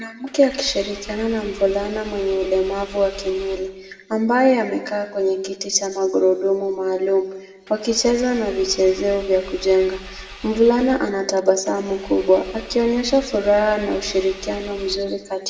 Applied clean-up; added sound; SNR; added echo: none; Engine / Car; 18 dB; reverberation time 1.1 s.